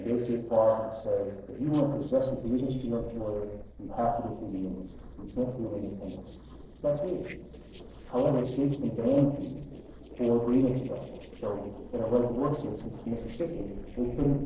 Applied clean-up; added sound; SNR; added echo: neural separator model SepFormer DNS4.